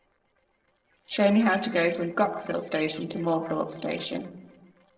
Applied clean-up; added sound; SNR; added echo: neural separator model SepFormer DNS4.